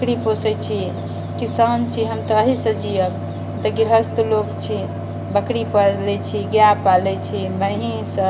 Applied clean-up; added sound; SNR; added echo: none; Mechanical fan; 7 dB; reverberation time 1.9 s.